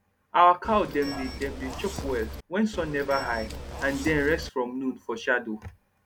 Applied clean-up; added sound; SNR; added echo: none; Zipper (clothing) / Telephone; 9 dB; none.